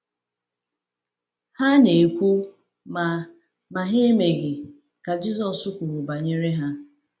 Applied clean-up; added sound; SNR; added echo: none; none; none; none.